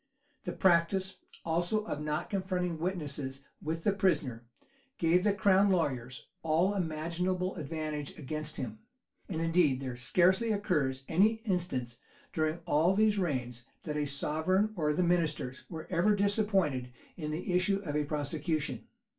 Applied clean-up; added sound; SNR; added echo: none; none; none; reverberation time 0.2 s.